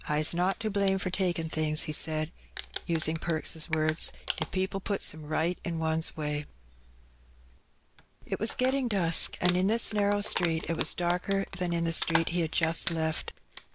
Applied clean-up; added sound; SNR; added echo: none; Crumpling, crinkling; 10 dB; none.